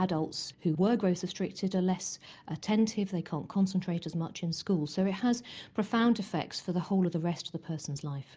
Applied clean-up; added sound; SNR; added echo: none; none; none; none.